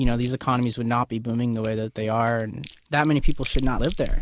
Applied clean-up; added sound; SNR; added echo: none; Chewing, mastication; 3 dB; none.